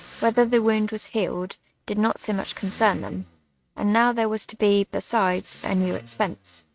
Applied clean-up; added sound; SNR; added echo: neural mask model RNNoise.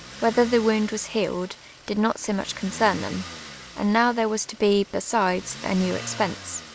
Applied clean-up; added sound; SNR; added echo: none; Motor vehicle (road); 16 dB; none.